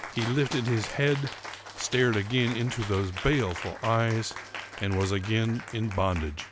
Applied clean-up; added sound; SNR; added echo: none; Cheering; 12 dB; none.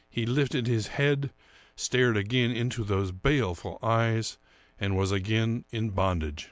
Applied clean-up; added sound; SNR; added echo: none; none; none; none.